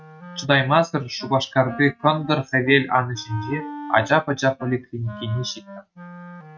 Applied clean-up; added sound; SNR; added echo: neural mask model RNNoise.